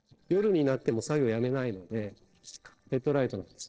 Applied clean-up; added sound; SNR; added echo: neural separator model SepFormer DNS4.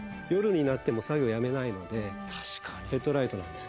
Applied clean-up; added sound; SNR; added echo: none; none; none; none.